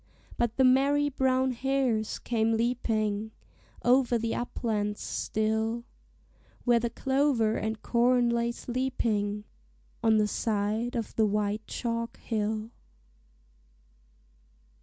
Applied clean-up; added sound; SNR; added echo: none; none; none; none.